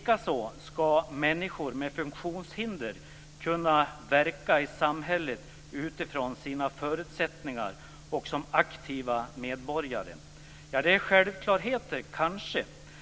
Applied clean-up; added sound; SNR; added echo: none; none; none; none.